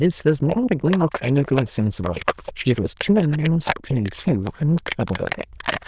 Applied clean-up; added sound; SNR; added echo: neural diffusion model UNIVERSE++.